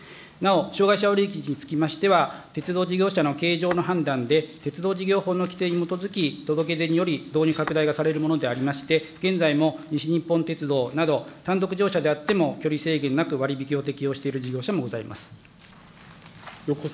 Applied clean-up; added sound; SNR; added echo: none; Tap / Glass; 18 dB; none.